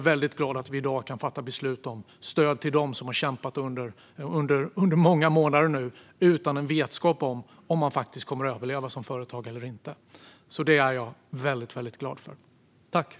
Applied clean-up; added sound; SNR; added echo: none; none; none; none.